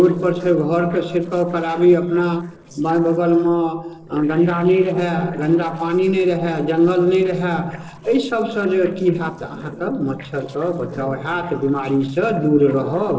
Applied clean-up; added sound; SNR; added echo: neural separator model SepFormer DNS4.